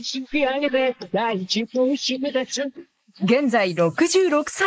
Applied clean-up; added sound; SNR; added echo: neural mask model Resemble Enhance denoiser.